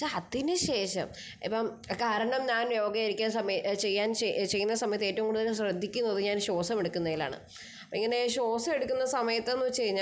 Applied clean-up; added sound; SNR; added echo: none; none; none; none.